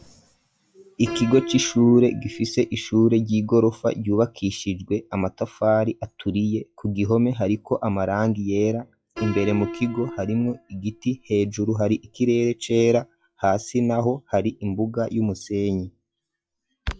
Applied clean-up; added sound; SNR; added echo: classical method log-MMSE.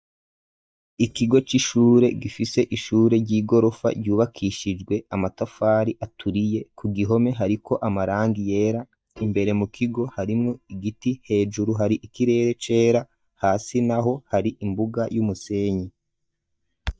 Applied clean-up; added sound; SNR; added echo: neural mask model DeepFilterNet 3.